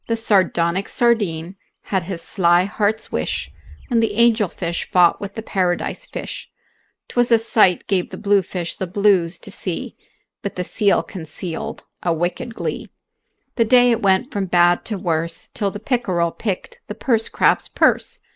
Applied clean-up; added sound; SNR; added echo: neural mask model Resemble Enhance denoiser.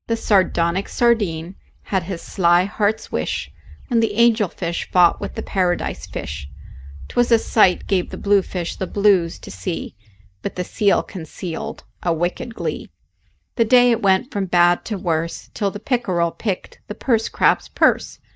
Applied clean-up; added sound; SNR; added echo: neural mask model DeepFilterNet 3.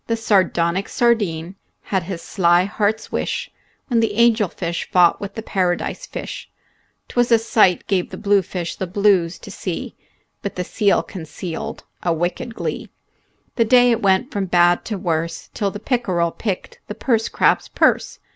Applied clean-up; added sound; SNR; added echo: none; none; none; none.